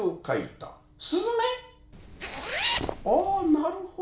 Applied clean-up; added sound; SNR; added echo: none; Zipper (clothing); 2 dB; reverberation time 0.4 s.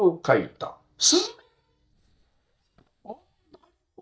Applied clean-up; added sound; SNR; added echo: neural mask model DeepFilterNet 3.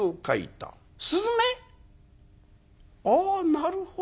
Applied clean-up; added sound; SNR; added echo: none; none; none; none.